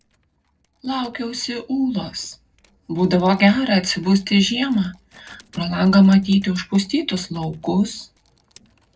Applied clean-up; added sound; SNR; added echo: neural separator model SepFormer DNS4.